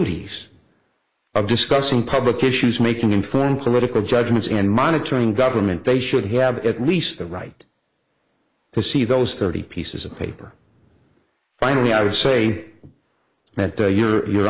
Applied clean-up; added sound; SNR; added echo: neural mask model Resemble Enhance denoiser.